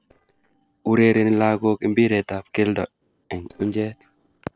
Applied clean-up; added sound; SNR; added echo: neural separator model SepFormer DNS4.